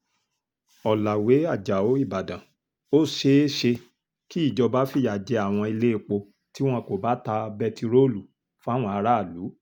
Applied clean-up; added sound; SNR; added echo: none; none; none; none.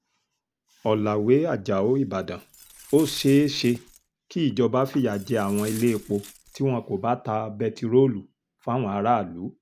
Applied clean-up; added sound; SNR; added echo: none; Glass; 19 dB; none.